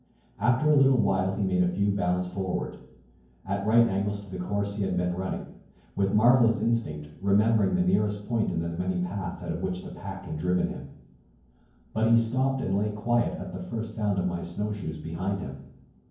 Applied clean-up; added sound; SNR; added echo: none; none; none; reverberation time 0.9 s.